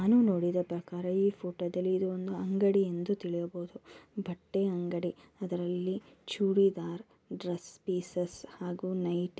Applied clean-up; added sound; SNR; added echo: none; none; none; none.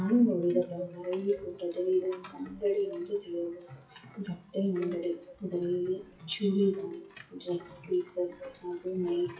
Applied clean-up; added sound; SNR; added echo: classical method WPE with log-MMSE.